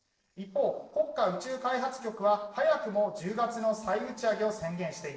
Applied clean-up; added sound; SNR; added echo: neural separator model SepFormer DNS4.